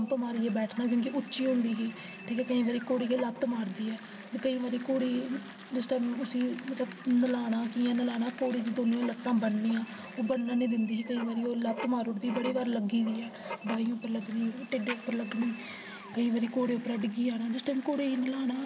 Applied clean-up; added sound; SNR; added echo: none; Bicycle + Alarm; 20 dB; none.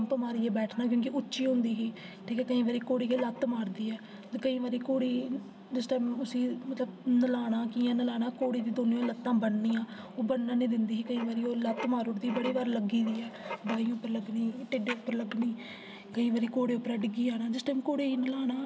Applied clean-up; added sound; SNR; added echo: none; none; none; none.